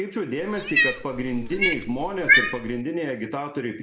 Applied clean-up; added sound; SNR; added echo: none; Cat; -4 dB; none.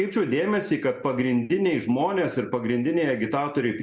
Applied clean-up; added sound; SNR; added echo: none; none; none; none.